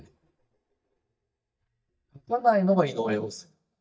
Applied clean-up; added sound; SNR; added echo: neural mask model DeepFilterNet 3.